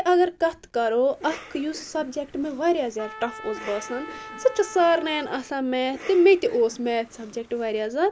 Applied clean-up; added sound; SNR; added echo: none; Cough + Trumpet; 17 dB; none.